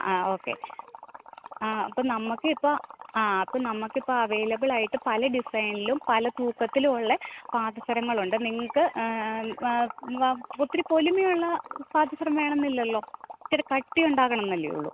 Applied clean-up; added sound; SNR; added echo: none; Liquid; 16 dB; none.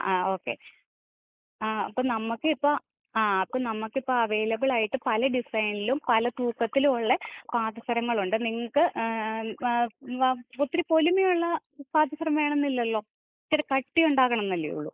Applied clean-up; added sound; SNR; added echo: neural mask model Resemble Enhance denoiser.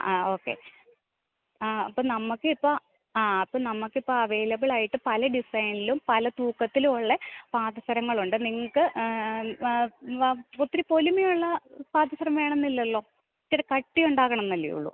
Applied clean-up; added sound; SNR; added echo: none; none; none; none.